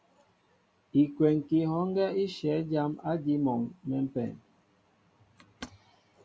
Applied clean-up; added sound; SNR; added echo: none; none; none; none.